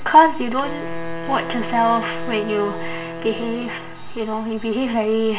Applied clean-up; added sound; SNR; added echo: none; Wind instrument, woodwind instrument; 12 dB; reverberation time 0.2 s.